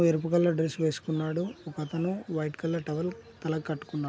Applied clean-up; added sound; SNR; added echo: none; none; none; none.